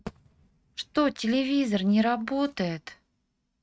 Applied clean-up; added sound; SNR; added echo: neural mask model RNNoise.